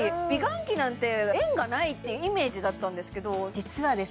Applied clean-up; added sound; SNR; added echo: none; Cowbell; 19 dB; none.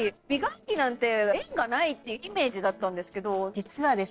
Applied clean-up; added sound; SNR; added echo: neural separator model SepFormer DNS4.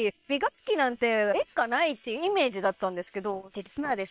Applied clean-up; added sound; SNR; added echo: neural separator model SepFormer WHAM!.